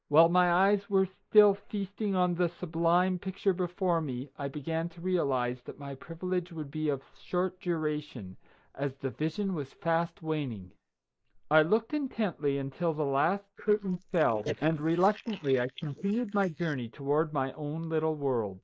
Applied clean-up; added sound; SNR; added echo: neural mask model Resemble Enhance denoiser.